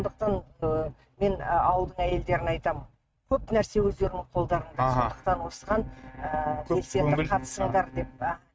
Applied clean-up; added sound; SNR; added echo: neural mask model RNNoise.